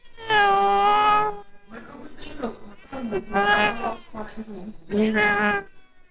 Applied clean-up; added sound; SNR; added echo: neural separator model SepFormer WHAMR!.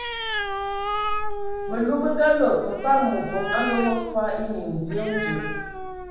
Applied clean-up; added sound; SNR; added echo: none; Animal; 4 dB; reverberation time 1.2 s.